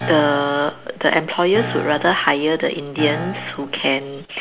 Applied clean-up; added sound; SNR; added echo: none; Piano; 12 dB; none.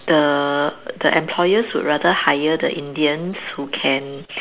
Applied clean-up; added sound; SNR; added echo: none; none; none; none.